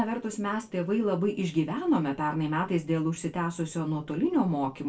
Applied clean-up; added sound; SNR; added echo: neural separator model SepFormer DNS4.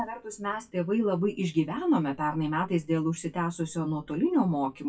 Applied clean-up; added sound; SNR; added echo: classical method WPE with log-MMSE.